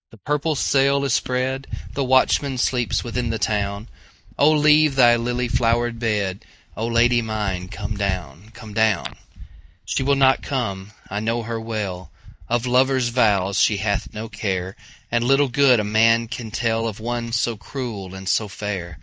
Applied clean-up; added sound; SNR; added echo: neural mask model DeepFilterNet 3.